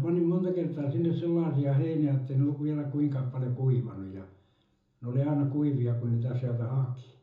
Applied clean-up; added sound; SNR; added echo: none; none; none; reverberation time 0.6 s.